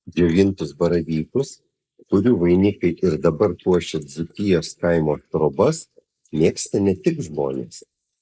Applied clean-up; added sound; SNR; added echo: neural mask model Resemble Enhance denoiser.